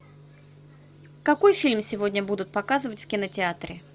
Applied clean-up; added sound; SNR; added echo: none; none; none; none.